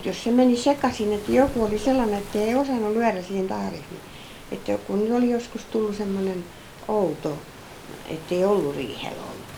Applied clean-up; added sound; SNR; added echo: none; Waves, surf + Bird / Fowl; 16 dB; none.